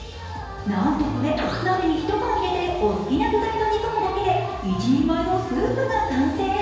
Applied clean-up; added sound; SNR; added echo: none; none; none; reverberation time 1.2 s.